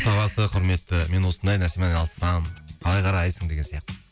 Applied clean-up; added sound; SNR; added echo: none; none; none; none.